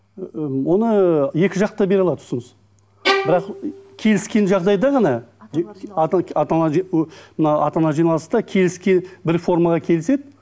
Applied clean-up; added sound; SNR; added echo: none; Bowed string instrument; 5 dB; none.